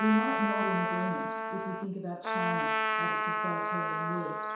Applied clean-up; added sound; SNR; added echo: none; Trumpet; -3 dB; reverberation time 0.7 s.